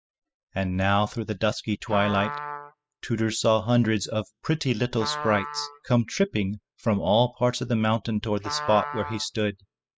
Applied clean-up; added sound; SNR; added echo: classical method spectral subtraction.